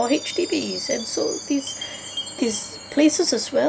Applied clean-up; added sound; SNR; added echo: none; Chime; 11 dB; none.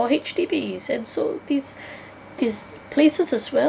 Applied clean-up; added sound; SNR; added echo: none; none; none; none.